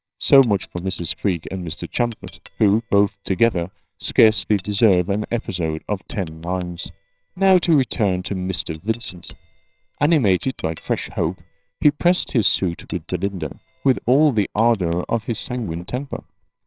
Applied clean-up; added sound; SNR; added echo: neural separator model SepFormer WHAMR!.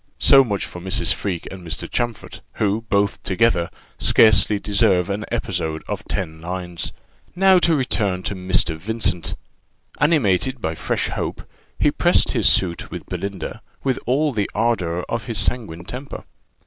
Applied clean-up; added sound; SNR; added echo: none; none; none; none.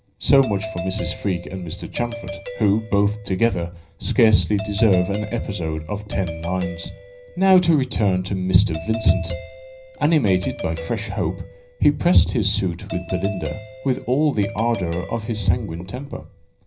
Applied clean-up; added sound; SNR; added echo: none; Doorbell; 15 dB; reverberation time 0.4 s.